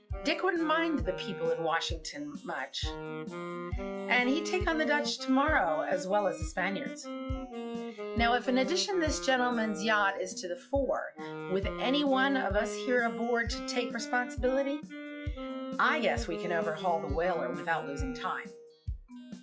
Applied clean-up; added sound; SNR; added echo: classical method log-MMSE.